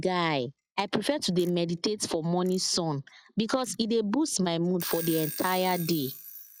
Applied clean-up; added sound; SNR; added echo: classical method log-MMSE.